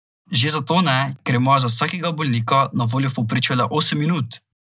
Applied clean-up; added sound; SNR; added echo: none; none; none; none.